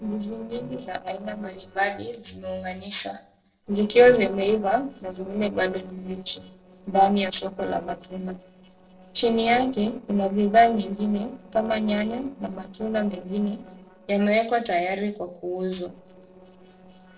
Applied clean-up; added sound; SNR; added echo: neural separator model SepFormer DNS4.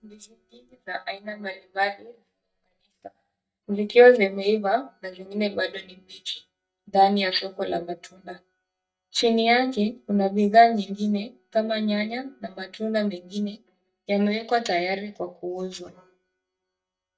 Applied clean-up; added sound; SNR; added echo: neural mask model DeepFilterNet 3.